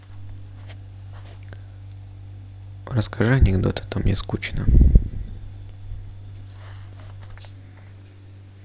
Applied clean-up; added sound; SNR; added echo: none; none; none; none.